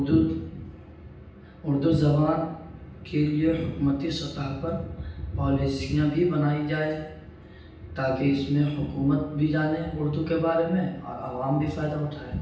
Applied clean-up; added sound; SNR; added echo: none; none; none; reverberation time 0.9 s.